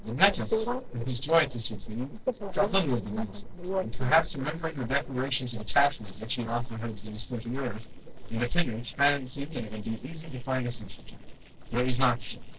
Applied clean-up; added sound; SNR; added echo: neural separator model SepFormer DNS4.